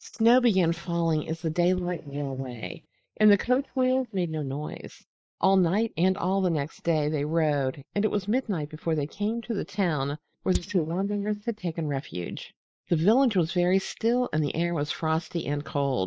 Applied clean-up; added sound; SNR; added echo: neural mask model DeepFilterNet 3.